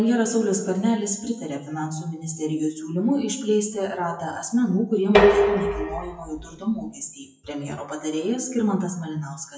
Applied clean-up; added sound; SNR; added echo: classical method WPE with log-MMSE.